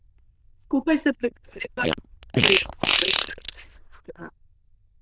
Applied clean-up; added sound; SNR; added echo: neural diffusion model UNIVERSE++.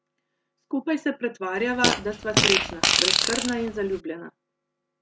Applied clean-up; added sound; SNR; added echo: none; Fart; -5 dB; none.